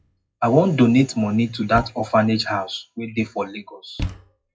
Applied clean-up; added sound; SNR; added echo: classical method WPE with log-MMSE.